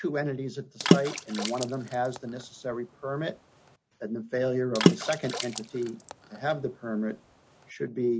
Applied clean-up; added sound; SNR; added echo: none; Water / Splash, splatter; -1 dB; none.